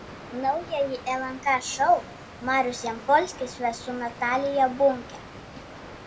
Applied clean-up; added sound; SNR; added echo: none; Water; 16 dB; reverberation time 1.0 s.